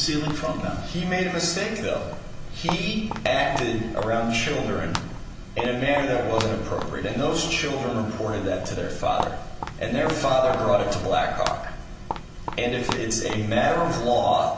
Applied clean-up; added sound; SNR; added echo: none; Walk, footsteps; 9 dB; reverberation time 0.9 s.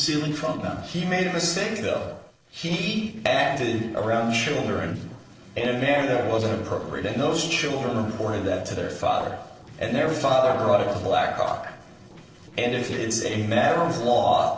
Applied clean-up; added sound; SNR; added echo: neural separator model SepFormer DNS4.